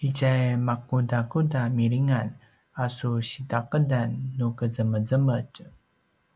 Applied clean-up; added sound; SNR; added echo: none; none; none; none.